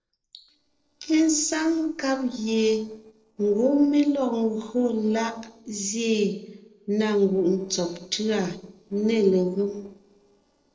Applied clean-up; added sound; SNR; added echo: neural separator model SepFormer DNS4.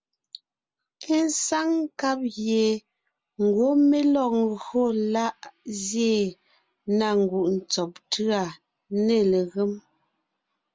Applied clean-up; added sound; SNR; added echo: none; none; none; none.